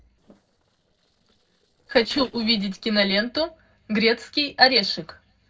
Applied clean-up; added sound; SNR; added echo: neural separator model SepFormer DNS4.